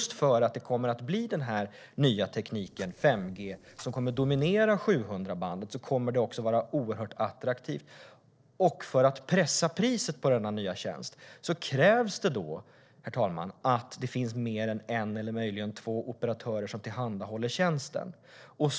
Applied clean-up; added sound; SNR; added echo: neural separator model SepFormer DNS4.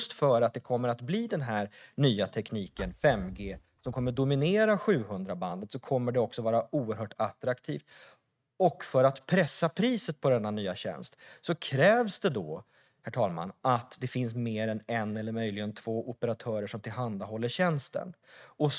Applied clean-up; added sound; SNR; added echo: neural mask model RNNoise.